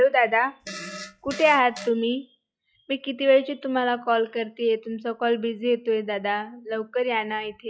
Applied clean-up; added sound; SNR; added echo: classical method log-MMSE.